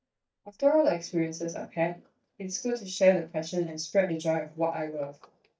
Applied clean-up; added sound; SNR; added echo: neural mask model DeepFilterNet 3.